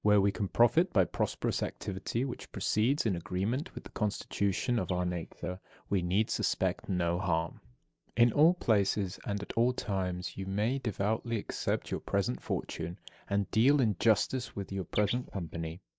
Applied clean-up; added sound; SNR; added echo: neural mask model DeepFilterNet 3.